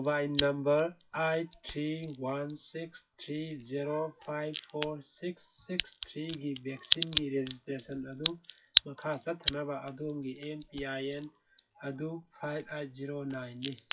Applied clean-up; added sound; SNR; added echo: classical method WPE with log-MMSE.